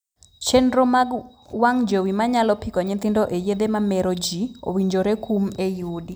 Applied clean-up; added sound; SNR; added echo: none; none; none; none.